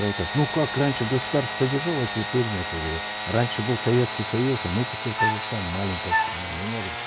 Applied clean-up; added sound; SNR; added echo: none; Wind instrument, woodwind instrument + Sawing / Engine; 3 dB; none.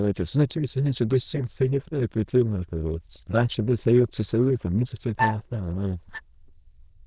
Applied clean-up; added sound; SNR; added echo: neural diffusion model UNIVERSE++.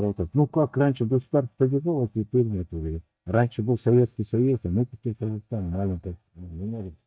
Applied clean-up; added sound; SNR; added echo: neural mask model DeepFilterNet 3.